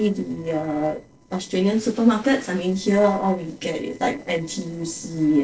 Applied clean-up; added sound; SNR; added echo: neural separator model SepFormer DNS4.